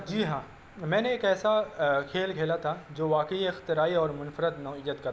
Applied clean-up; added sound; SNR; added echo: none; none; none; none.